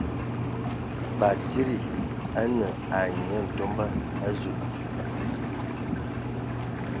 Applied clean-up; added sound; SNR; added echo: none; Engine; -1 dB; none.